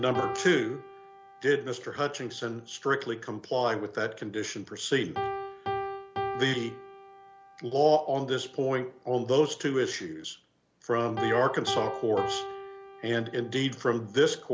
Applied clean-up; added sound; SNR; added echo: none; Piano; 10 dB; none.